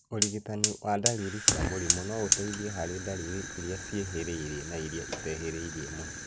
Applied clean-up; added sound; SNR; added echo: none; Fire; -2 dB; none.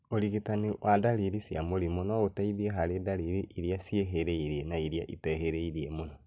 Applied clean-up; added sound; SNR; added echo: none; none; none; none.